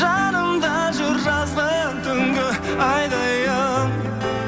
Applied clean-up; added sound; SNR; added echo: none; none; none; none.